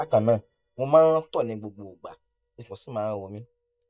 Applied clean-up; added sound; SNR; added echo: neural mask model DeepFilterNet 3.